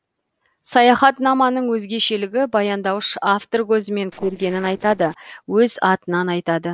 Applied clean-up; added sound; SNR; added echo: neural separator model SepFormer DNS4.